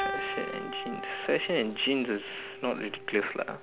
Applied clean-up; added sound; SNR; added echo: none; Keyboard (musical); 7 dB; none.